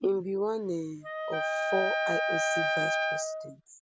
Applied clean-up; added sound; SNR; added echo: none; Wind instrument, woodwind instrument + Trumpet; -3 dB; none.